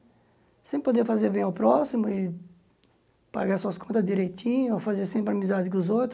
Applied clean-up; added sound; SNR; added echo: none; none; none; none.